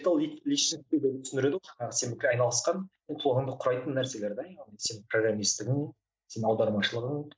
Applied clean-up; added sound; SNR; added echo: none; none; none; none.